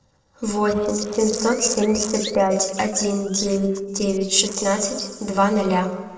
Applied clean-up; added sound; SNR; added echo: neural separator model SepFormer DNS4.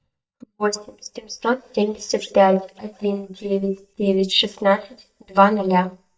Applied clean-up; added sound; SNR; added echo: neural mask model DeepFilterNet 3.